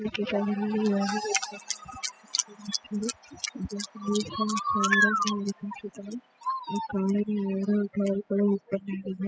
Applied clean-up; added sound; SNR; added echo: classical method spectral subtraction.